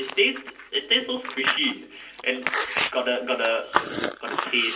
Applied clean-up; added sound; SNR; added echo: none; Chewing, mastication; 4 dB; reverberation time 0.3 s.